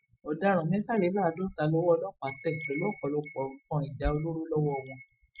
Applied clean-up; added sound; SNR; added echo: classical method Wiener filter.